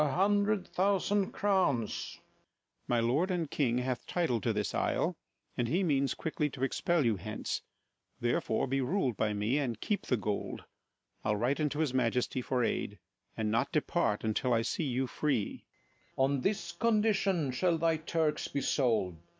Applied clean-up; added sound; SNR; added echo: none; none; none; none.